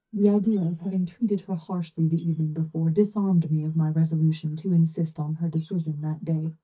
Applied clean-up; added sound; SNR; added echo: neural mask model DeepFilterNet 3.